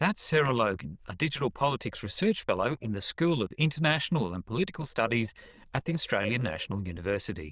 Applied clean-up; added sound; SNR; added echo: neural diffusion model UNIVERSE++.